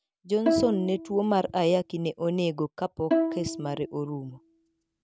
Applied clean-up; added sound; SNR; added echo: none; Bowed string instrument; 3 dB; none.